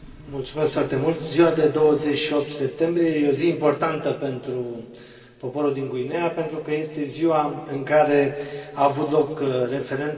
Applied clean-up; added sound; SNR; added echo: none; none; none; reverberation time 2.2 s.